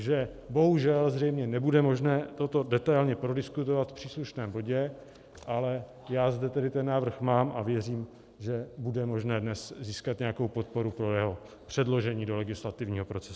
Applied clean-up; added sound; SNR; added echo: none; none; none; none.